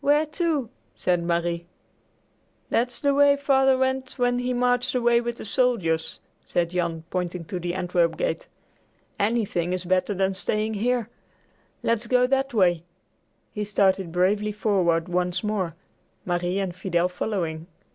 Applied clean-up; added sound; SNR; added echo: none; none; none; none.